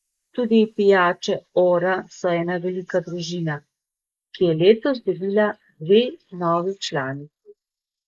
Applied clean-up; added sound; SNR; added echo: neural mask model Resemble Enhance denoiser.